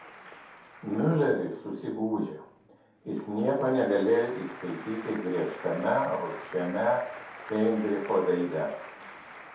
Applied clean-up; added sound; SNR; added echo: none; Applause; 16 dB; reverberation time 0.6 s.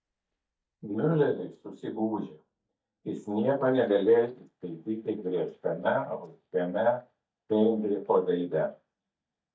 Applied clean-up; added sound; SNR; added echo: neural mask model DeepFilterNet 3.